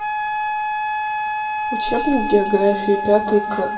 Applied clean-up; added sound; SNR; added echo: none; Wind instrument, woodwind instrument; 2 dB; reverberation time 2.4 s.